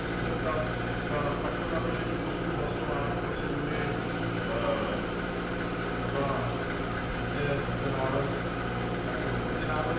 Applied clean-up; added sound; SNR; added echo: none; Idling; -5 dB; reverberation time 0.8 s.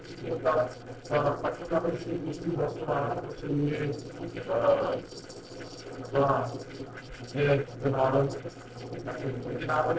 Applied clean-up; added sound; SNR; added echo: neural separator model SepFormer DNS4.